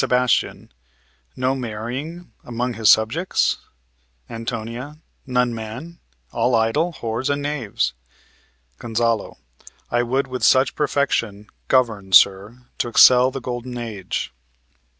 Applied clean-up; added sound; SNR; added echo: none; none; none; none.